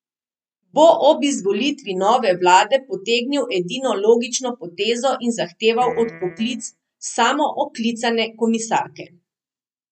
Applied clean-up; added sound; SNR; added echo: neural mask model RNNoise.